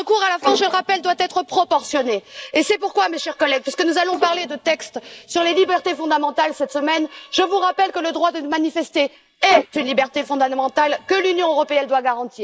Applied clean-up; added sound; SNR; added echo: neural mask model Resemble Enhance denoiser.